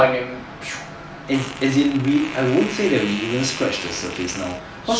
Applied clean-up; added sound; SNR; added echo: none; Fart; 12 dB; reverberation time 1.8 s.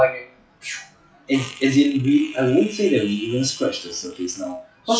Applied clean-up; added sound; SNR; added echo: classical method WPE with log-MMSE.